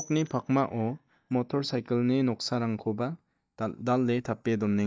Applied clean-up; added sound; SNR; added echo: neural mask model DeepFilterNet 3.